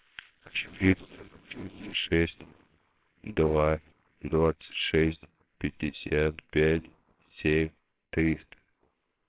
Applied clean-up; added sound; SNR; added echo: neural separator model SepFormer WHAMR!.